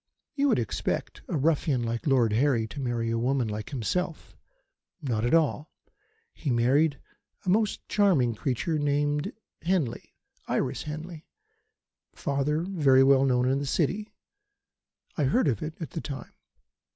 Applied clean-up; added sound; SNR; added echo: none; none; none; none.